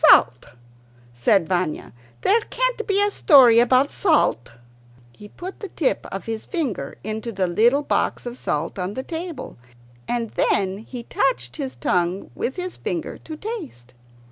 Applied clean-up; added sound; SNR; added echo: none; none; none; none.